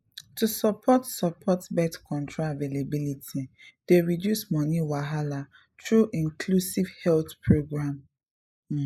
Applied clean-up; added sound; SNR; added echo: neural mask model Resemble Enhance denoiser.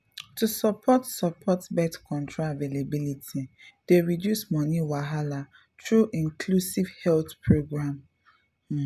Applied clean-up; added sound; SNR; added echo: none; none; none; none.